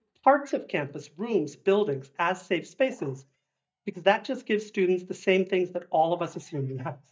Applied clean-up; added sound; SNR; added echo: neural mask model DeepFilterNet 3.